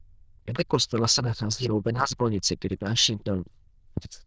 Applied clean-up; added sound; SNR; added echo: neural diffusion model UNIVERSE++.